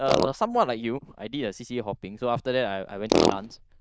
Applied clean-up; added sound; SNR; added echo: neural diffusion model UNIVERSE++.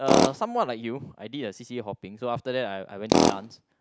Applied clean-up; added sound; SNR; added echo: none; Tools; -3 dB; none.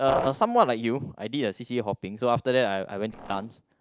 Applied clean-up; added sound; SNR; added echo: neural separator model SepFormer DNS4.